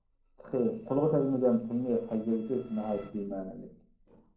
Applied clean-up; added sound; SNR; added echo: neural separator model SepFormer DNS4.